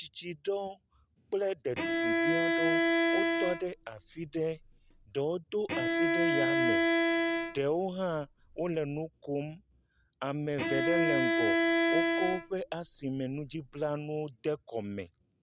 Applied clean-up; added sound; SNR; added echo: none; Bowed string instrument; -5 dB; none.